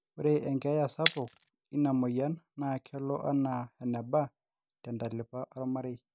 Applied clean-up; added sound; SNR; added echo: none; Shatter; 6 dB; none.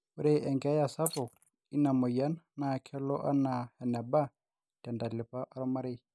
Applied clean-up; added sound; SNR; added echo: neural mask model Resemble Enhance denoiser.